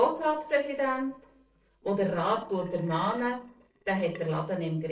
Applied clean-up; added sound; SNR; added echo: neural separator model SepFormer DNS4.